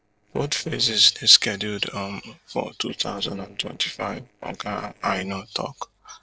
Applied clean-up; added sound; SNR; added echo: neural separator model SepFormer DNS4.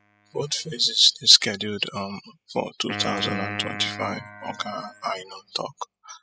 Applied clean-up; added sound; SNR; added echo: classical method spectral subtraction.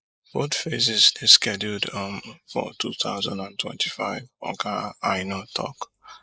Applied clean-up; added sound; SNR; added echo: neural mask model Resemble Enhance denoiser.